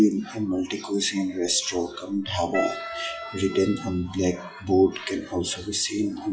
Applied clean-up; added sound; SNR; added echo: classical method WPE with log-MMSE.